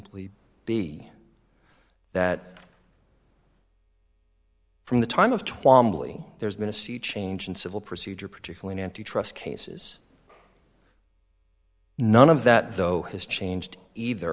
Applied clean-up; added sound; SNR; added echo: none; none; none; none.